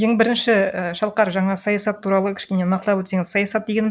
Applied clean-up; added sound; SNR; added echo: none; none; none; none.